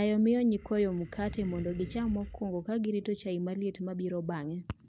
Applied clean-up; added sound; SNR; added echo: none; Animal; 15 dB; none.